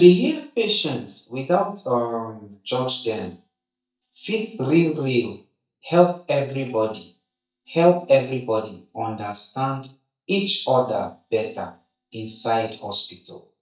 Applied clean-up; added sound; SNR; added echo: neural mask model DeepFilterNet 3.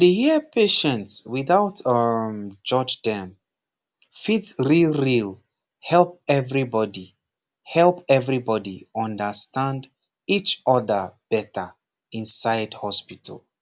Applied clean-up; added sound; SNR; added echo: none; none; none; none.